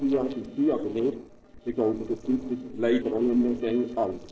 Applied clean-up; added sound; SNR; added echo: neural separator model SepFormer DNS4.